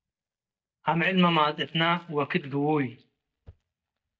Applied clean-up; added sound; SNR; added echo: neural mask model DeepFilterNet 3.